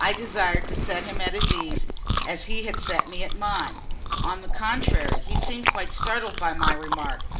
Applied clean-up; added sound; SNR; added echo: none; Chewing, mastication; -4 dB; reverberation time 1.8 s.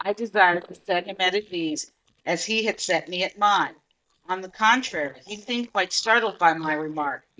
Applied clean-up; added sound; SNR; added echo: neural mask model DeepFilterNet 3.